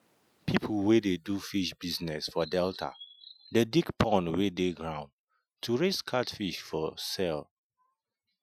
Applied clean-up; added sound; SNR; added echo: classical method Wiener filter.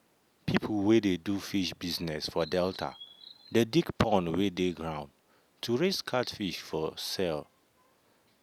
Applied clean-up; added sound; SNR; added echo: none; Chirp, tweet; 19 dB; none.